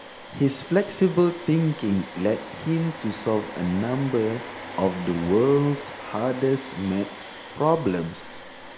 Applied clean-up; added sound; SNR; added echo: none; Domestic sounds, home sounds; 14 dB; none.